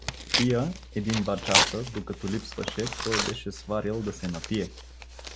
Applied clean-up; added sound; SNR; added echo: none; Tearing; 1 dB; none.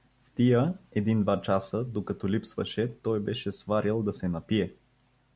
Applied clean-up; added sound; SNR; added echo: none; none; none; none.